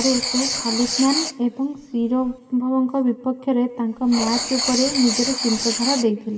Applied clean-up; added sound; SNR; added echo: none; Writing; 6 dB; reverberation time 2.4 s.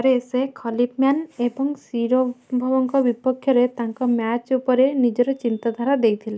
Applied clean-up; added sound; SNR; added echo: none; none; none; none.